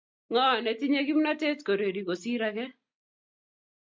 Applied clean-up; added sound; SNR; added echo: none; none; none; none.